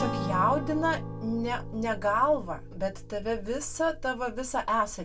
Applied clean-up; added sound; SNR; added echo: none; Acoustic guitar / Strum; 9 dB; reverberation time 0.1 s.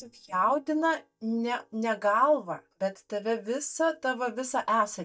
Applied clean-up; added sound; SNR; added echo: neural mask model DeepFilterNet 3.